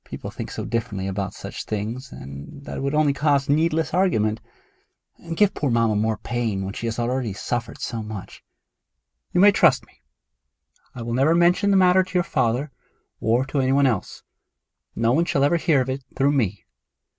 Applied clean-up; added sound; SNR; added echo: none; none; none; none.